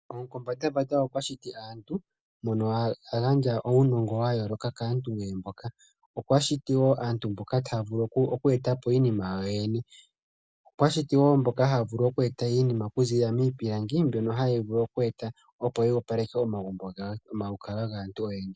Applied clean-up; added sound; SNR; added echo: none; none; none; none.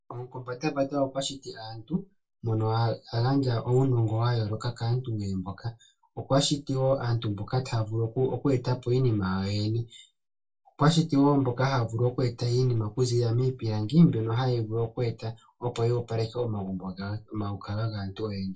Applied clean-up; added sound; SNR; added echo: none; none; none; reverberation time 0.1 s.